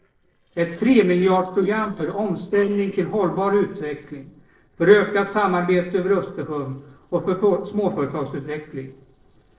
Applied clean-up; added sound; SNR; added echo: neural separator model SepFormer DNS4.